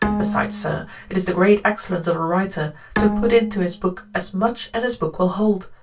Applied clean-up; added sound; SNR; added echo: none; Bowed string instrument; 8 dB; reverberation time 0.2 s.